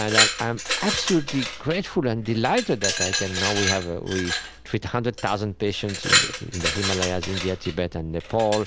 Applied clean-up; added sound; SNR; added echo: none; Glass; 2 dB; none.